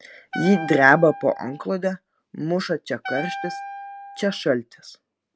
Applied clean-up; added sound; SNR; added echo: none; Wind instrument, woodwind instrument; 11 dB; none.